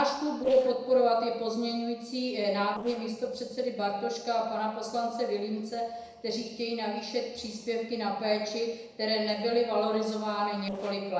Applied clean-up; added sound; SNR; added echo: neural separator model SepFormer DNS4.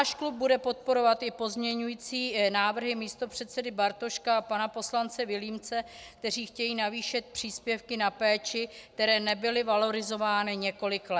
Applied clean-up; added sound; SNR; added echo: none; none; none; none.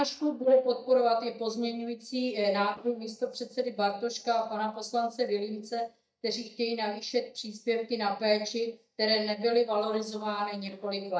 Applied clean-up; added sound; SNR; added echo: neural mask model DeepFilterNet 3.